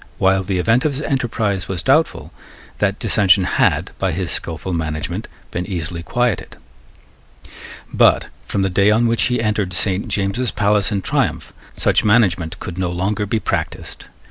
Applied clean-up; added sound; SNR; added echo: none; none; none; none.